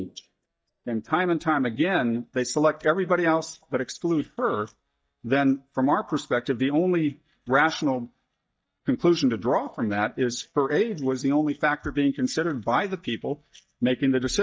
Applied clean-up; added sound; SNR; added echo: neural mask model DeepFilterNet 3.